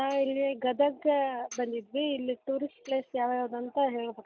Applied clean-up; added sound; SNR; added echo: neural mask model DeepFilterNet 3.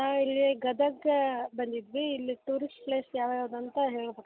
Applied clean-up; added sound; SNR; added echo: none; none; none; none.